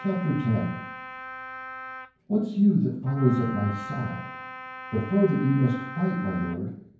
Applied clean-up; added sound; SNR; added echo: none; Wind instrument, woodwind instrument; 13 dB; reverberation time 0.9 s.